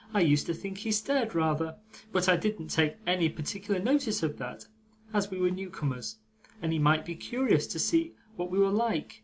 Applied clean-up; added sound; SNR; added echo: none; none; none; none.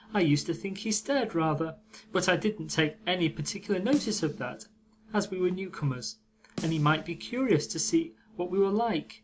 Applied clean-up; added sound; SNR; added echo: none; Snare drum; 16 dB; none.